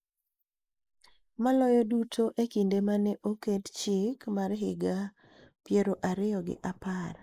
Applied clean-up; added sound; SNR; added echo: neural mask model Resemble Enhance denoiser.